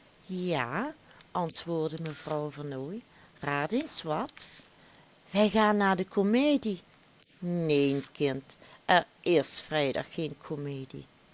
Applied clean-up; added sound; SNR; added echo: neural mask model Resemble Enhance denoiser.